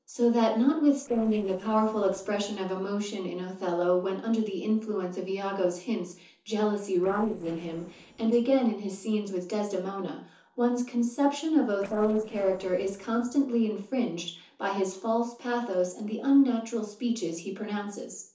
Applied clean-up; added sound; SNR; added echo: neural separator model SepFormer DNS4.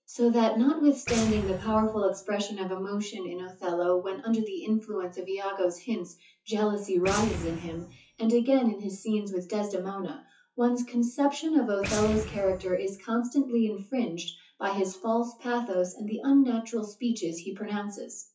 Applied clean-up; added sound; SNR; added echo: classical method WPE with log-MMSE.